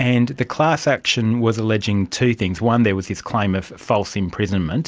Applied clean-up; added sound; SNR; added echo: none; none; none; none.